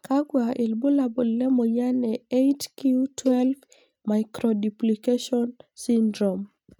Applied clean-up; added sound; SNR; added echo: neural mask model RNNoise.